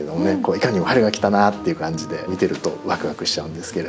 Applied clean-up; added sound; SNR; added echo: none; none; none; none.